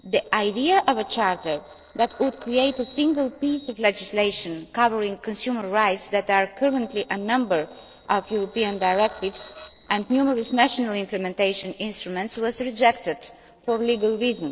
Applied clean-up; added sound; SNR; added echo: neural separator model SepFormer DNS4.